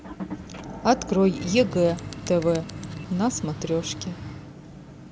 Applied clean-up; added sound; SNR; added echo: none; Motor vehicle (road) / Engine + Bird; 10 dB; none.